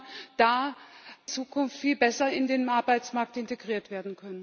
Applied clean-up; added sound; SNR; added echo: none; none; none; none.